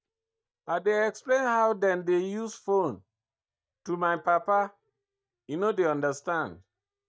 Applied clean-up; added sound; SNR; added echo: neural mask model DeepFilterNet 3.